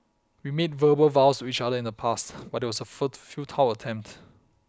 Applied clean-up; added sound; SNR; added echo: none; none; none; none.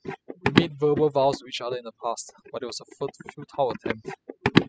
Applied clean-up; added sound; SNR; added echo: classical method spectral subtraction.